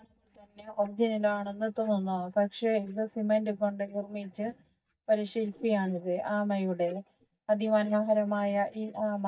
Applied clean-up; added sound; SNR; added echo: neural mask model DeepFilterNet 3.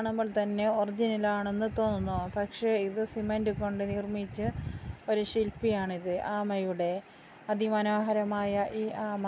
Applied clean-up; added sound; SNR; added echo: none; none; none; none.